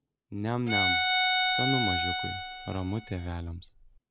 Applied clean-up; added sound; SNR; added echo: none; Bowed string instrument; -5 dB; none.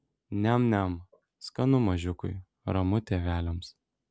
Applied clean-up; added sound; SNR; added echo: none; none; none; none.